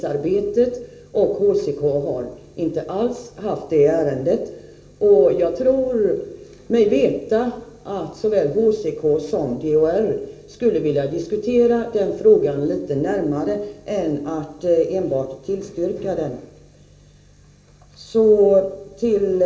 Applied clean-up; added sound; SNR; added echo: none; none; none; reverberation time 1.3 s.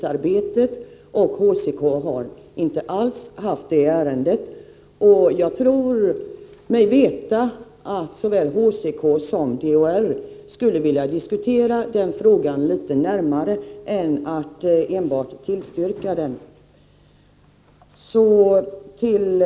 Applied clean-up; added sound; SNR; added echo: none; none; none; none.